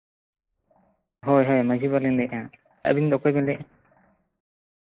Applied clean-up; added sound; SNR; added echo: neural mask model Resemble Enhance denoiser.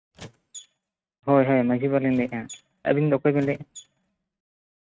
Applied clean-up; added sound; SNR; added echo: neural mask model RNNoise.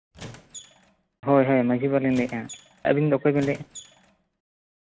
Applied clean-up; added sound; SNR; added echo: none; Squeak; 19 dB; none.